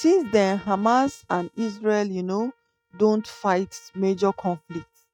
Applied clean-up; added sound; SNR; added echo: neural mask model RNNoise.